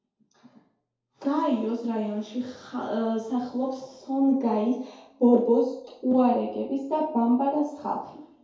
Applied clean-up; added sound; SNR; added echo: none; none; none; reverberation time 2.4 s.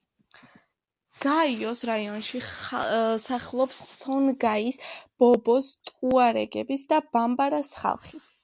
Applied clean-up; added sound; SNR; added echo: none; none; none; none.